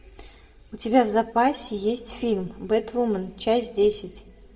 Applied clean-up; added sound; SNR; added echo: none; none; none; reverberation time 0.6 s.